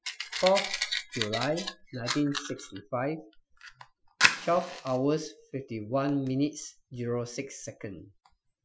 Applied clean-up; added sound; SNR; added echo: classical method Wiener filter.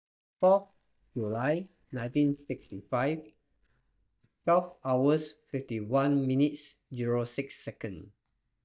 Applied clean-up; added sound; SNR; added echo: neural mask model DeepFilterNet 3.